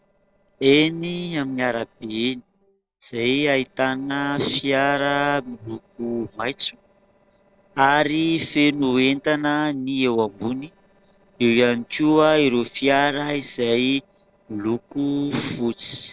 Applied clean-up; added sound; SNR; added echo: neural separator model SepFormer DNS4.